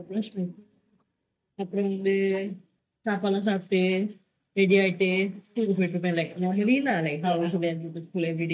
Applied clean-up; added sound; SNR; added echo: neural mask model DeepFilterNet 3.